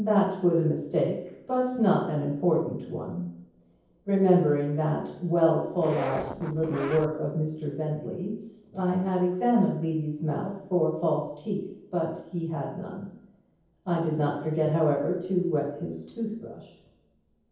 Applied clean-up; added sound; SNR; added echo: none; Zipper (clothing); 9 dB; reverberation time 0.9 s.